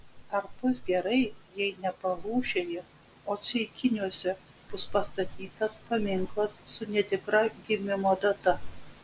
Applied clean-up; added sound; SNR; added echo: none; none; none; none.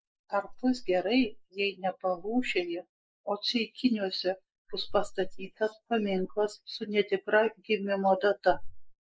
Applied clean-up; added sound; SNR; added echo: neural mask model Resemble Enhance denoiser.